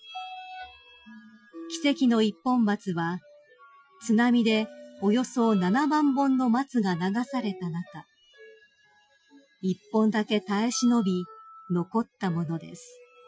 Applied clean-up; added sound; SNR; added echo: classical method Wiener filter.